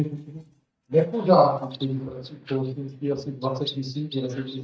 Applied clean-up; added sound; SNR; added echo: neural mask model DeepFilterNet 3.